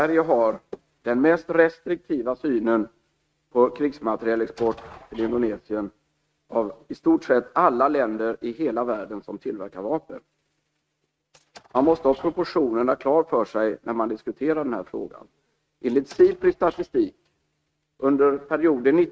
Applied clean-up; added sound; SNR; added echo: neural mask model RNNoise.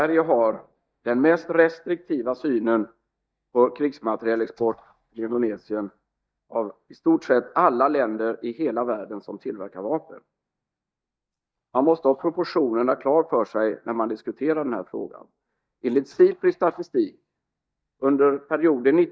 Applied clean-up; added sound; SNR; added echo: neural mask model DeepFilterNet 3.